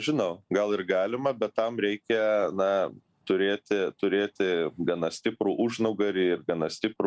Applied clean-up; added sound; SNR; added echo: none; none; none; none.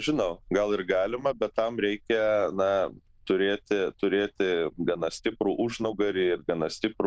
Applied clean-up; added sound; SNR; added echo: neural diffusion model UNIVERSE++.